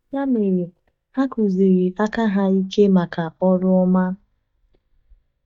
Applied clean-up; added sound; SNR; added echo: neural mask model DeepFilterNet 3.